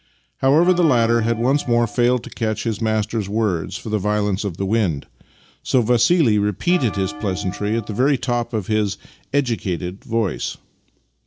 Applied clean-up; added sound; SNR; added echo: none; Bell; 14 dB; none.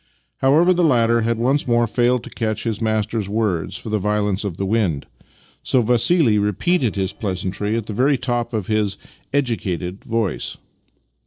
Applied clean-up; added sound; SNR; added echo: neural separator model SepFormer DNS4.